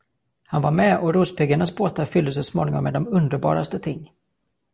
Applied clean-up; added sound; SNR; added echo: none; none; none; none.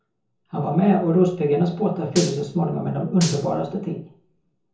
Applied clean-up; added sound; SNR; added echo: none; Gunshot, gunfire; 14 dB; reverberation time 0.6 s.